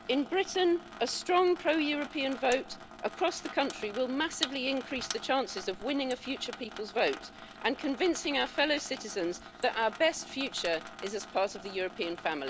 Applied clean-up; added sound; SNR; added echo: none; Sink (filling or washing) / Water tap, faucet; 14 dB; none.